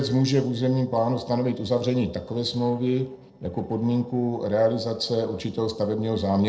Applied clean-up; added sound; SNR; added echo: neural separator model SepFormer DNS4.